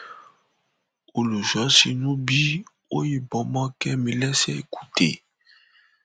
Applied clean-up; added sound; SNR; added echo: none; none; none; none.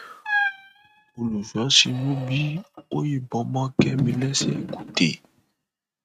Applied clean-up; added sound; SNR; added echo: neural mask model RNNoise.